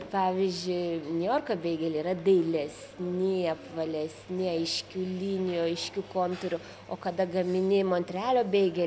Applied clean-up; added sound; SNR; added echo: none; none; none; none.